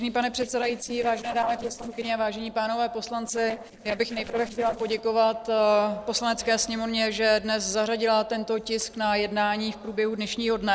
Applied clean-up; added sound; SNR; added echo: neural separator model SepFormer DNS4.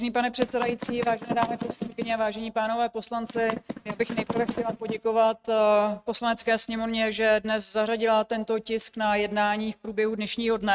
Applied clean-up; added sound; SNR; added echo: neural mask model RNNoise.